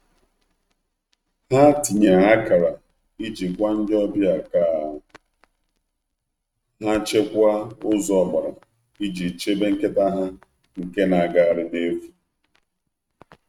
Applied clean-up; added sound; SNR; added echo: neural mask model RNNoise.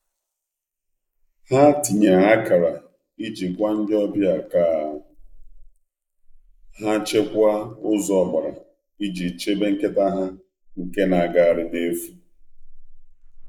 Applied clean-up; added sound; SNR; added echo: neural mask model Resemble Enhance denoiser.